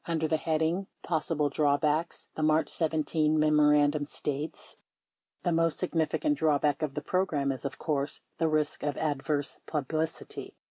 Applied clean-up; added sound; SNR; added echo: none; none; none; none.